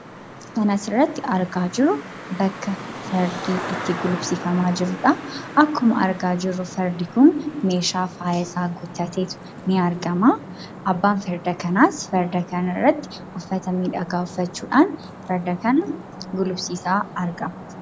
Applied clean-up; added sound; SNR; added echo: none; Traffic noise, roadway noise; 13 dB; none.